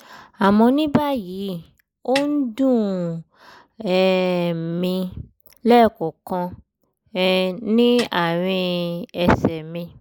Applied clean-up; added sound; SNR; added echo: neural mask model Resemble Enhance denoiser.